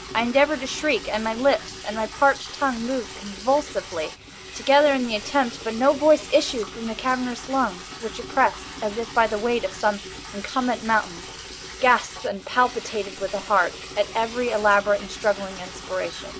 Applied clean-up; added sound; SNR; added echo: none; Liquid; 14 dB; none.